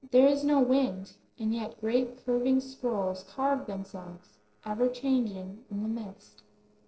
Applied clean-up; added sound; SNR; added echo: neural separator model SepFormer DNS4.